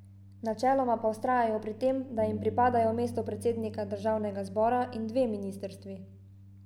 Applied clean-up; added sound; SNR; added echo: none; Bass guitar; 14 dB; none.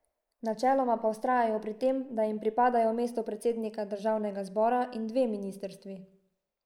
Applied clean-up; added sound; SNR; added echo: neural mask model Resemble Enhance denoiser.